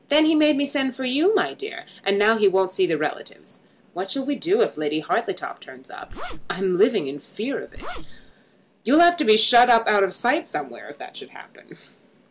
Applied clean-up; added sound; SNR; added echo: none; Zipper (clothing); 9 dB; none.